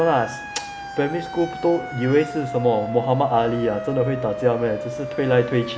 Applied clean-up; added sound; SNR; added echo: none; Siren; 10 dB; none.